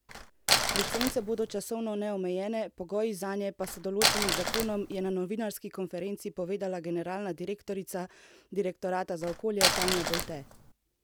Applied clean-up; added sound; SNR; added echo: none; Crumpling, crinkling; -2 dB; none.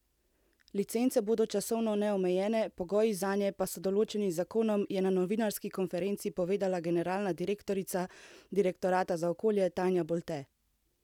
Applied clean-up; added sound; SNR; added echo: none; none; none; none.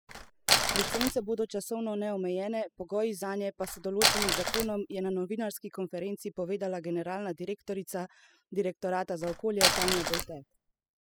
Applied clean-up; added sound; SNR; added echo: classical method spectral subtraction.